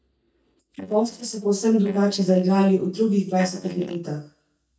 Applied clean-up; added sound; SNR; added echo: neural mask model DeepFilterNet 3.